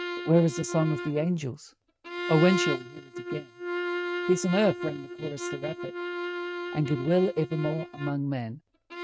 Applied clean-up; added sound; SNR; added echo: neural mask model RNNoise.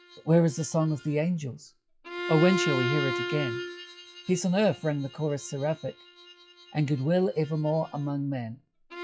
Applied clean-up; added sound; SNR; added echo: classical method log-MMSE.